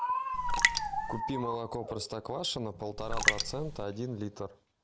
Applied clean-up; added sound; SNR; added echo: none; Raindrop; -4 dB; none.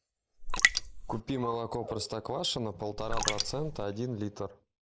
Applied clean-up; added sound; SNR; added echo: neural mask model Resemble Enhance denoiser.